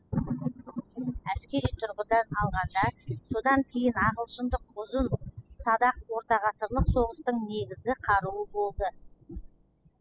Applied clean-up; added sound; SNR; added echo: classical method spectral subtraction.